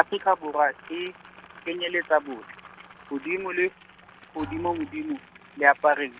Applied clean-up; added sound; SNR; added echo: none; Boiling + Drum; 20 dB; none.